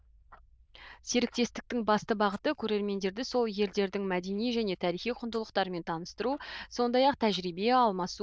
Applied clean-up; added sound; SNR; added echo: neural diffusion model UNIVERSE++.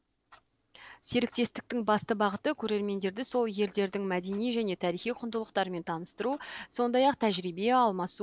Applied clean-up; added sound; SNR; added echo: neural separator model SepFormer DNS4.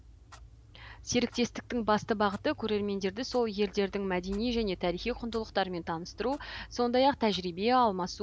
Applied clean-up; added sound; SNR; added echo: none; Clock; 19 dB; none.